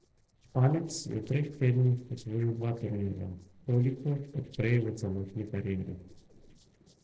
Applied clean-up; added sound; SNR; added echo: neural separator model SepFormer DNS4.